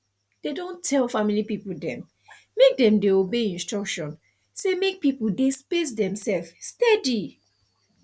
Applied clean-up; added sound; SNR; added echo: none; none; none; none.